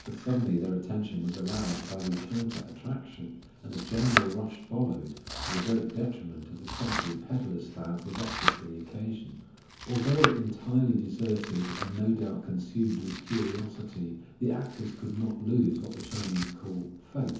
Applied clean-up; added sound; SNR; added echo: none; Domestic sounds, home sounds; 7 dB; reverberation time 0.7 s.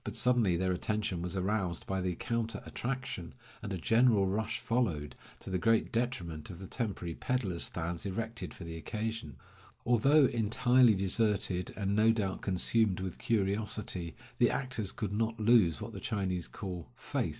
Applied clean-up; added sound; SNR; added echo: none; none; none; none.